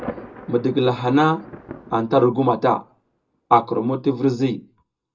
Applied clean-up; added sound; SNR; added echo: none; Thunder; 19 dB; reverberation time 0.2 s.